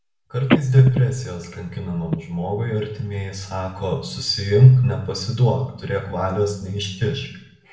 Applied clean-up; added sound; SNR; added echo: none; Telephone; 6 dB; reverberation time 0.7 s.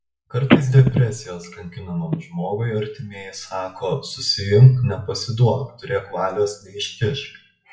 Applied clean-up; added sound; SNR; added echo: classical method WPE with log-MMSE.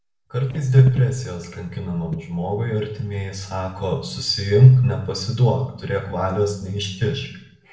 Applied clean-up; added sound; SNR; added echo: neural separator model SepFormer DNS4.